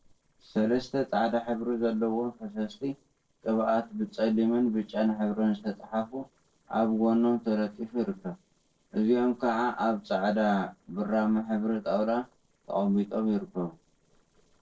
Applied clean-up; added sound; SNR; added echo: neural separator model SepFormer DNS4.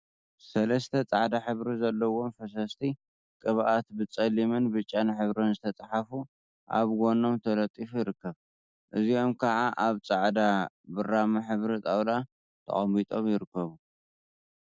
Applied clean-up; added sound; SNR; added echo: none; none; none; none.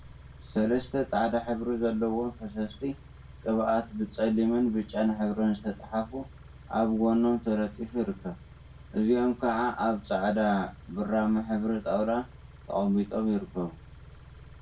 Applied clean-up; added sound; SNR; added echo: none; Idling / Car; 19 dB; reverberation time 0.2 s.